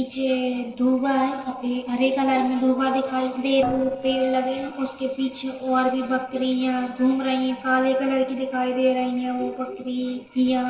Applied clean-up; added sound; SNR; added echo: neural separator model SepFormer DNS4.